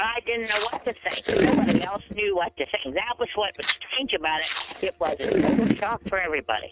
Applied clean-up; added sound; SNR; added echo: neural mask model RNNoise.